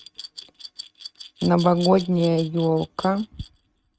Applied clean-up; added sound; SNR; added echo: neural mask model RNNoise.